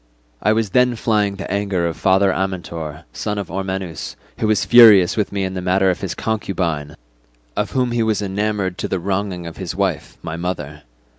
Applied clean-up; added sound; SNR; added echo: none; none; none; none.